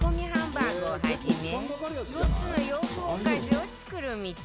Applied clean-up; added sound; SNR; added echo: none; Drum kit; -1 dB; none.